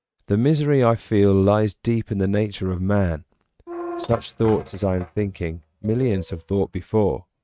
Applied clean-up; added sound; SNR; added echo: neural mask model RNNoise.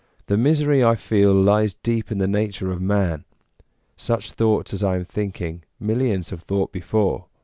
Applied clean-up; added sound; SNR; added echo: none; none; none; none.